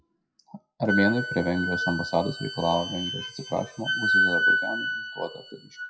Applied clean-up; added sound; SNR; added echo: classical method WPE with log-MMSE.